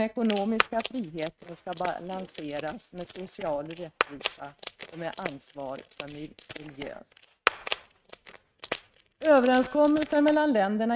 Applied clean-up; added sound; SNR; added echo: neural mask model RNNoise.